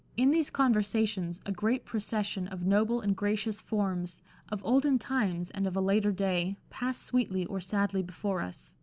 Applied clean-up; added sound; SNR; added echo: none; none; none; none.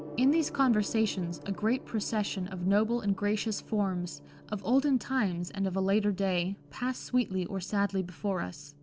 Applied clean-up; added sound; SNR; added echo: none; Gong; 18 dB; none.